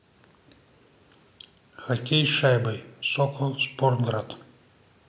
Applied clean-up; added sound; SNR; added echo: none; none; none; none.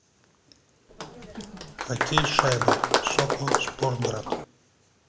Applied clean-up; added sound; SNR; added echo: none; Applause; -5 dB; none.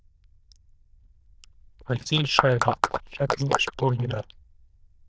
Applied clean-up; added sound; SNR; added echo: neural diffusion model UNIVERSE++.